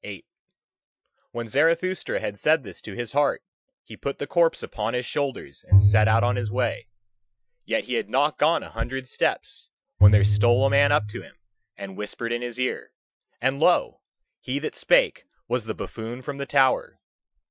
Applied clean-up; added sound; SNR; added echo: classical method Wiener filter.